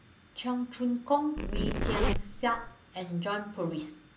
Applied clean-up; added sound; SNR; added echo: none; Zipper (clothing); -3 dB; none.